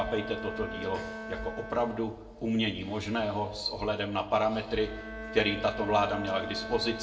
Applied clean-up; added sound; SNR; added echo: none; Bowed string instrument; 11 dB; reverberation time 0.5 s.